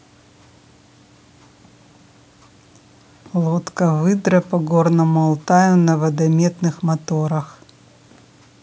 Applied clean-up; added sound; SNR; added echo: none; none; none; none.